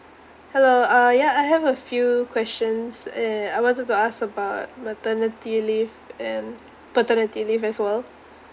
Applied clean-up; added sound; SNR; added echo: none; none; none; none.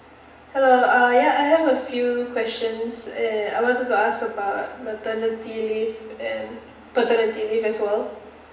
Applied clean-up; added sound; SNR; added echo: none; none; none; reverberation time 0.8 s.